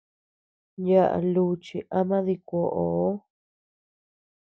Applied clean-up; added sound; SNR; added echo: none; none; none; none.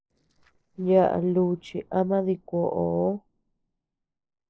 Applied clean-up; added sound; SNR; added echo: neural separator model SepFormer DNS4.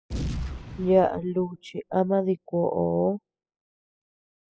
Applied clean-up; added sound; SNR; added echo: classical method spectral subtraction.